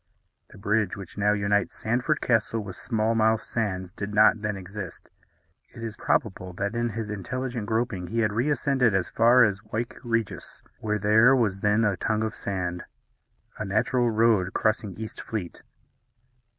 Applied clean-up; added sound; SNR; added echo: none; none; none; none.